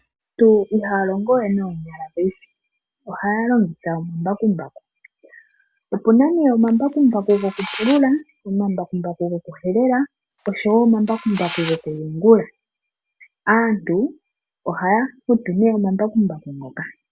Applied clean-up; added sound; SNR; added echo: none; Camera; 11 dB; none.